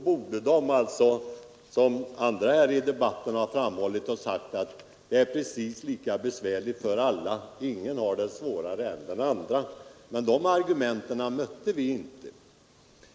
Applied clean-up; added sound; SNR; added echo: none; none; none; none.